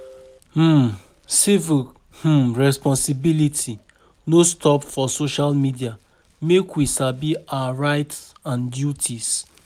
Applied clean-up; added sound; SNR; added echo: none; none; none; none.